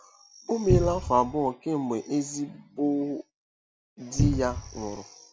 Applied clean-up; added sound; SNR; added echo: none; Cupboard open or close; -1 dB; none.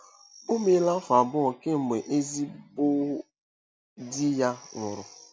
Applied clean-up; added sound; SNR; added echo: none; none; none; none.